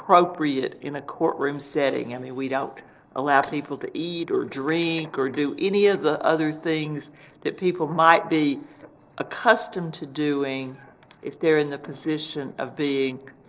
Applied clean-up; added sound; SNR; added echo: neural separator model SepFormer DNS4.